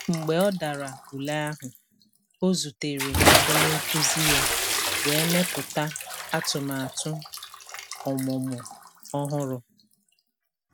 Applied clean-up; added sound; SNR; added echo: none; Bathtub (filling or washing) / Splash, splatter; -1 dB; none.